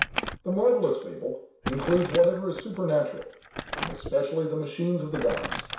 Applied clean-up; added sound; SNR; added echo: none; Crumpling, crinkling; 9 dB; reverberation time 0.6 s.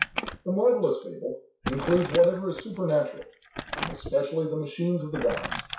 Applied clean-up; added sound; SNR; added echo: classical method WPE with log-MMSE.